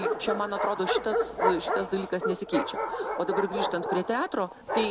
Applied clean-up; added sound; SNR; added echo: none; Bark; 0 dB; none.